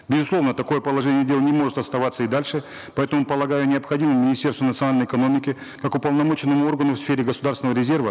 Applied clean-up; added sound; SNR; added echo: none; none; none; none.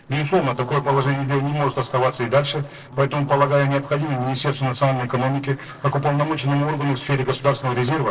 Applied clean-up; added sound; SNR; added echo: neural separator model SepFormer DNS4.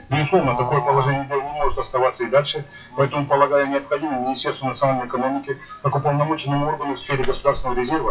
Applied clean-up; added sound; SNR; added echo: classical method WPE with log-MMSE.